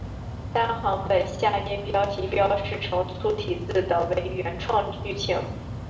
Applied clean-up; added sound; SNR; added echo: none; Mechanical fan; 8 dB; reverberation time 0.7 s.